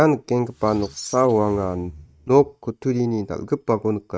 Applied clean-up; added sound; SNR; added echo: neural mask model RNNoise.